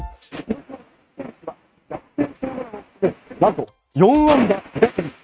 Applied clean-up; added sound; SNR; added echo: neural mask model RNNoise.